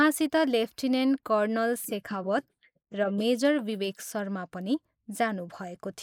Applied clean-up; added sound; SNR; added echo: neural mask model Resemble Enhance denoiser.